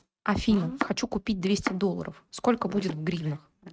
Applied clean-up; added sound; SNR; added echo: neural mask model RNNoise.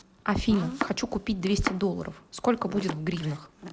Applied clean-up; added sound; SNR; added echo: none; Domestic sounds, home sounds; 9 dB; none.